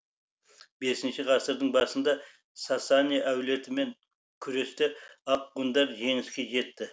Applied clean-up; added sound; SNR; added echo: none; none; none; none.